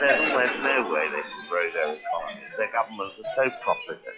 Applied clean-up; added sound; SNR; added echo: classical method log-MMSE.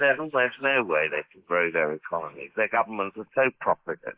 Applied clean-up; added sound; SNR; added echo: neural mask model Resemble Enhance denoiser.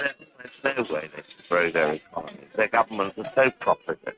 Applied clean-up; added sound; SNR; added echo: neural mask model RNNoise.